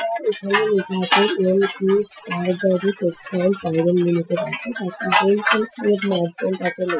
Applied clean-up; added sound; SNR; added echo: classical method Wiener filter.